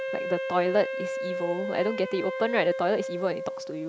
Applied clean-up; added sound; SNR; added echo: none; Wind instrument, woodwind instrument; 4 dB; none.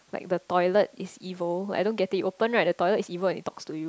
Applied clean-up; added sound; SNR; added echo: none; none; none; none.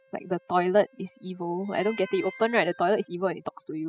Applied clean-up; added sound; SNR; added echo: classical method spectral subtraction.